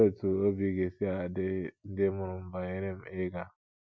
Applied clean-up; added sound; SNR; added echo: none; none; none; none.